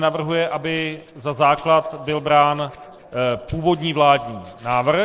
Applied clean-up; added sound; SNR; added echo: neural separator model SepFormer DNS4.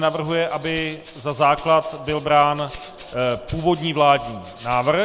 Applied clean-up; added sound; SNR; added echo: none; Rattle (instrument); 6 dB; none.